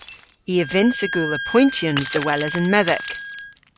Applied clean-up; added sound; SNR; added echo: none; Shatter + Wind instrument, woodwind instrument; 9 dB; none.